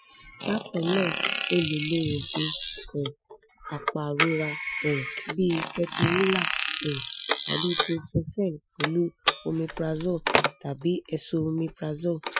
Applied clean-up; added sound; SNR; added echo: classical method Wiener filter.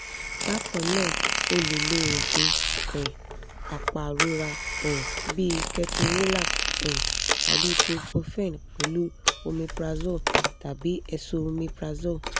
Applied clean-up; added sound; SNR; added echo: none; Telephone + Fart; -2 dB; none.